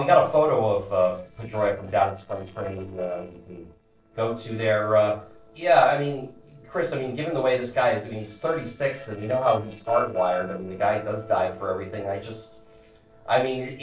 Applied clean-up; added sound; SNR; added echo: neural separator model SepFormer DNS4.